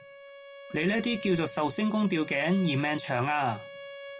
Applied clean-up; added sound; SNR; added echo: none; Bowed string instrument; 14 dB; none.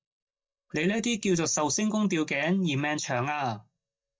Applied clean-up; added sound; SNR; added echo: neural mask model DeepFilterNet 3.